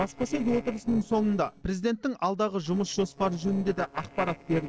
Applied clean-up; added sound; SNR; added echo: neural separator model SepFormer DNS4.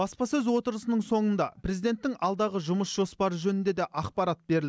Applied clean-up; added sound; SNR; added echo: none; none; none; none.